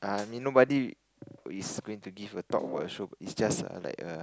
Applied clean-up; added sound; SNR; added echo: none; Brass instrument; 13 dB; none.